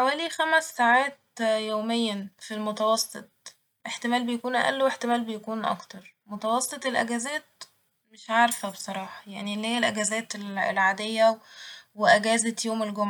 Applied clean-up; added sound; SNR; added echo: none; Tambourine; 16 dB; none.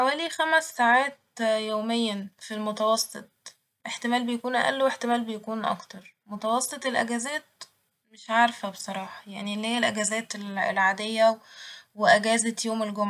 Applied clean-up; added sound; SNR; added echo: none; none; none; none.